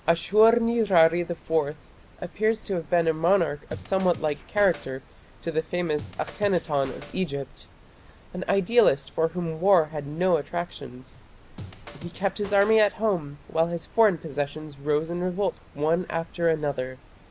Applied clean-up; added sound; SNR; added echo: none; Scratching (performance technique); 16 dB; none.